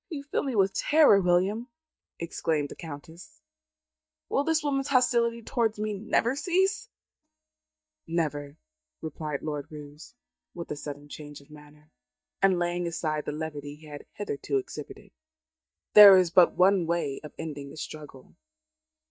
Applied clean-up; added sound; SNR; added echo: neural mask model DeepFilterNet 3.